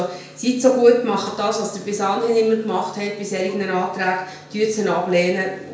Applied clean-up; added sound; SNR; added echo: none; none; none; reverberation time 0.5 s.